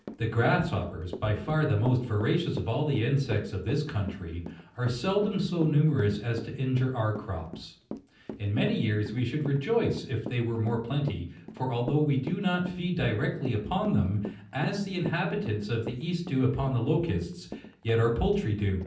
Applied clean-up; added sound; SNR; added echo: none; Walk, footsteps / Run; 15 dB; reverberation time 0.6 s.